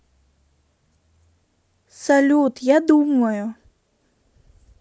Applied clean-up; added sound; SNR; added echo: none; none; none; none.